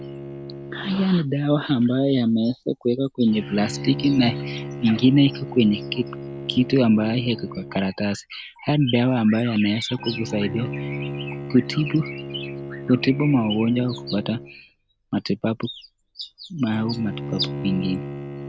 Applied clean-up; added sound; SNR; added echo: none; Bowed string instrument; 12 dB; none.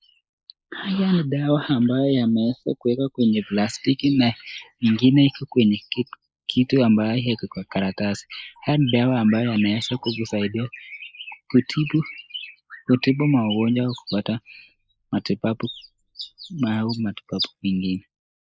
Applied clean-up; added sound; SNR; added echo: neural mask model Resemble Enhance denoiser.